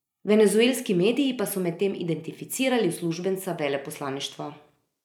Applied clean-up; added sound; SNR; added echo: neural mask model Resemble Enhance denoiser.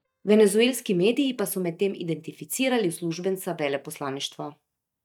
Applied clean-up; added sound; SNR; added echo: neural mask model DeepFilterNet 3.